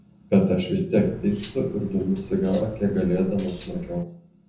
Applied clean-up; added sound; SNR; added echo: none; Cutlery, silverware; 16 dB; reverberation time 0.5 s.